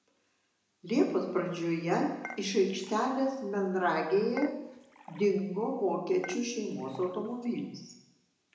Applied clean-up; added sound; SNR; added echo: none; Dishes, pots, and pans / Chink, clink; 18 dB; reverberation time 0.9 s.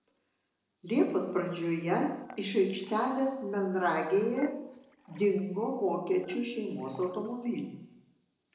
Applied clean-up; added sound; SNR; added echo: neural separator model SepFormer DNS4.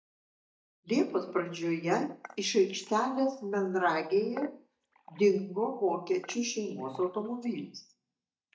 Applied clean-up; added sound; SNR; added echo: neural mask model DeepFilterNet 3.